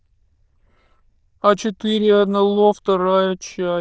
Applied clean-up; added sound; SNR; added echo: neural diffusion model UNIVERSE++.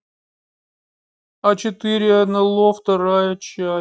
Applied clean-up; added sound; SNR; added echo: neural mask model DeepFilterNet 3.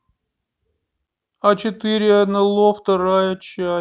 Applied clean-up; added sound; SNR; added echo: none; none; none; none.